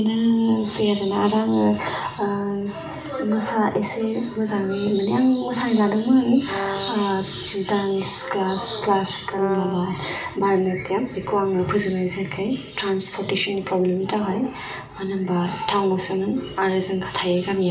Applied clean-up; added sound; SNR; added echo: none; Brass instrument; 8 dB; reverberation time 0.4 s.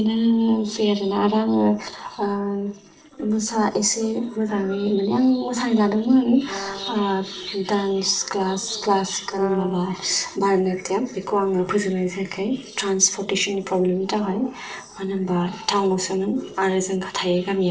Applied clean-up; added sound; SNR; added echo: neural separator model SepFormer DNS4.